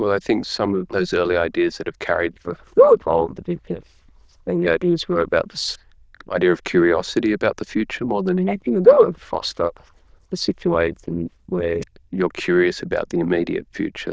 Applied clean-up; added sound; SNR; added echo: neural diffusion model UNIVERSE++.